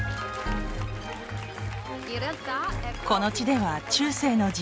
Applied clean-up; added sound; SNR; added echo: none; Applause; 14 dB; none.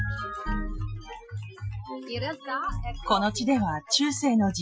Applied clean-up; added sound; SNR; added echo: classical method Wiener filter.